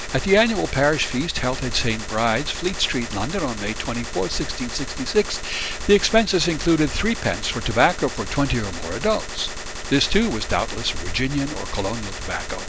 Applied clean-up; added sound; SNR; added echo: none; Gunshot, gunfire; 8 dB; none.